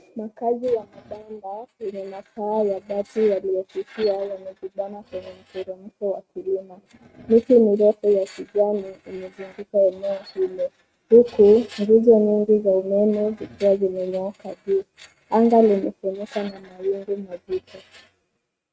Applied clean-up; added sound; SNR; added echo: neural mask model RNNoise.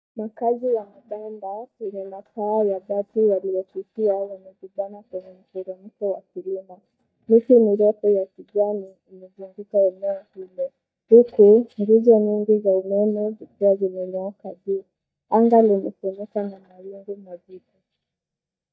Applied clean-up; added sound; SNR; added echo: neural mask model DeepFilterNet 3.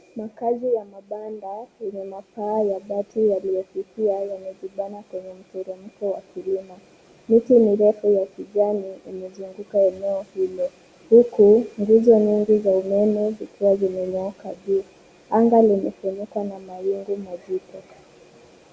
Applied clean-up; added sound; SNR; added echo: none; none; none; none.